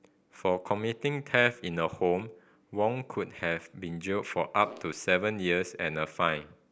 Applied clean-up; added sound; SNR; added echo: none; Fart; 17 dB; none.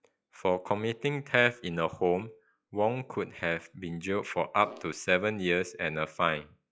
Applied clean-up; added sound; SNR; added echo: classical method log-MMSE.